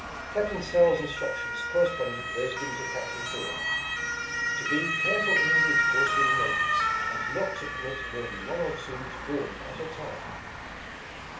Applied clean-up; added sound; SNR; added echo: none; Motor vehicle (road) / Siren; -3 dB; reverberation time 1.2 s.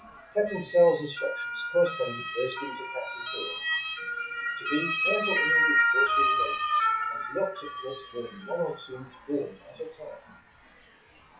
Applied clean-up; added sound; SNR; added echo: classical method WPE with log-MMSE.